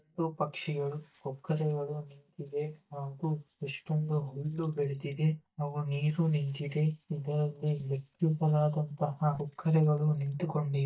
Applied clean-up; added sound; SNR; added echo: neural mask model DeepFilterNet 3.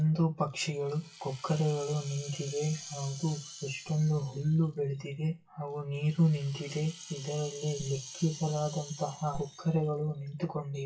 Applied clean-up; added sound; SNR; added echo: classical method WPE with log-MMSE.